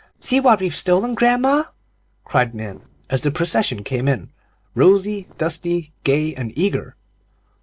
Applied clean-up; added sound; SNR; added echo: neural separator model SepFormer DNS4.